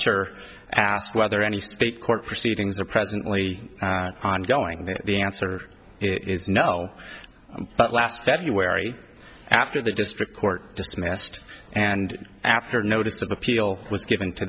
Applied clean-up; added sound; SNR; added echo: none; none; none; none.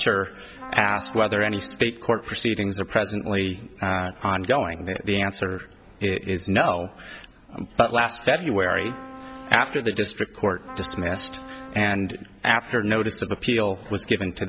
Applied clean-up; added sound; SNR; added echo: none; Trumpet; 16 dB; none.